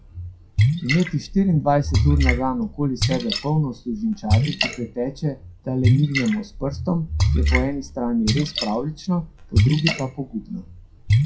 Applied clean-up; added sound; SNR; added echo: classical method WPE with log-MMSE.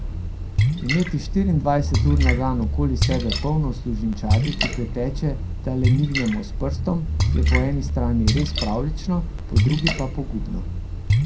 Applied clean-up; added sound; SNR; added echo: none; Splash, splatter; -2 dB; reverberation time 0.2 s.